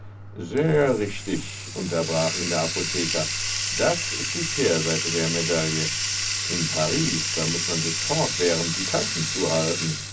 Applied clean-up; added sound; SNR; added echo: none; Bathtub (filling or washing); 1 dB; reverberation time 0.4 s.